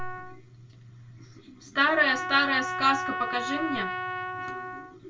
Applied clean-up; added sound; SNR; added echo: none; Trumpet; 5 dB; reverberation time 0.1 s.